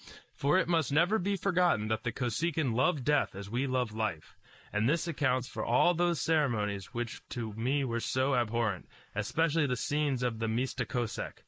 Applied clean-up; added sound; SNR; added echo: neural mask model Resemble Enhance denoiser.